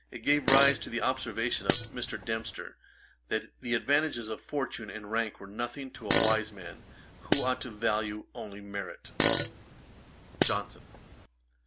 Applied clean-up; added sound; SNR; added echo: none; Fart; -3 dB; none.